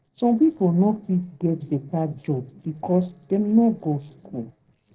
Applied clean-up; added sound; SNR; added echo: neural separator model SepFormer DNS4.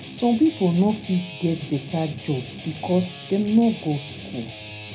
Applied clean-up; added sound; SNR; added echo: none; Guitar; 11 dB; reverberation time 0.4 s.